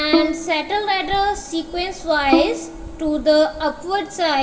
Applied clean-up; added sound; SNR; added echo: none; Bowed string instrument; 5 dB; reverberation time 1.2 s.